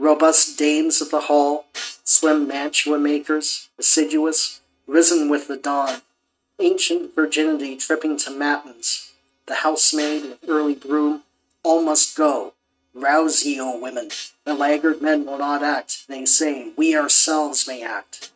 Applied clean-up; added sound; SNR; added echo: neural mask model RNNoise.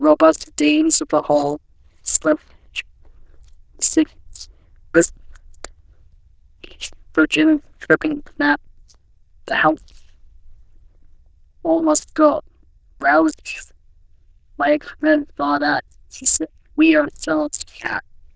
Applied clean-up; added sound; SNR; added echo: neural diffusion model UNIVERSE++.